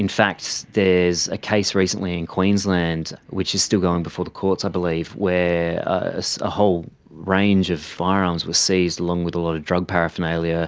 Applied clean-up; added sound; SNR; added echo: none; none; none; none.